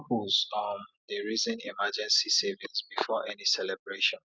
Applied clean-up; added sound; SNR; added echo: none; none; none; none.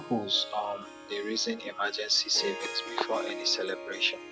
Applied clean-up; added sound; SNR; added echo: none; Harp; 9 dB; none.